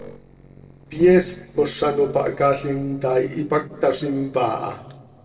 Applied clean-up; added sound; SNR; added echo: neural separator model SepFormer DNS4.